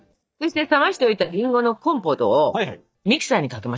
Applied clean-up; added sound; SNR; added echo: neural mask model DeepFilterNet 3.